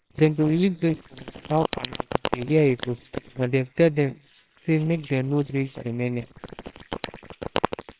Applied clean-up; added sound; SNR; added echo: neural separator model SepFormer WHAMR!.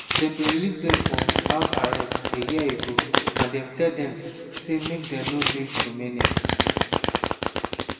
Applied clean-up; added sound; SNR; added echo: none; Domestic sounds, home sounds; -3 dB; reverberation time 2.3 s.